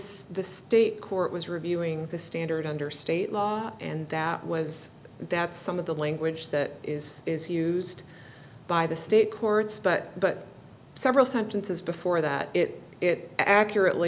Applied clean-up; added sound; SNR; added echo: none; none; none; none.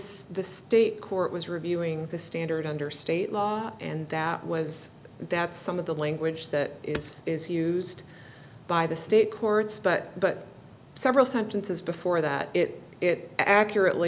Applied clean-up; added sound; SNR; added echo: none; Hammer; 19 dB; none.